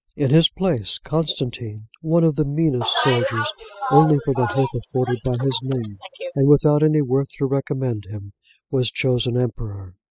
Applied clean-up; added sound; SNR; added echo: classical method spectral subtraction.